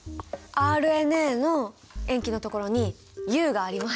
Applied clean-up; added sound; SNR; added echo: none; none; none; none.